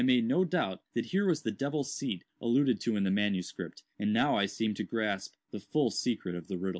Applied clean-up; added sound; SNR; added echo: none; none; none; none.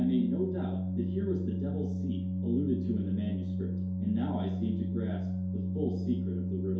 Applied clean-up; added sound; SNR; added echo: none; Organ; -2 dB; reverberation time 2.4 s.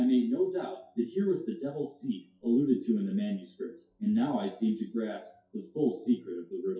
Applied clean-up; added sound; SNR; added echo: classical method WPE with log-MMSE.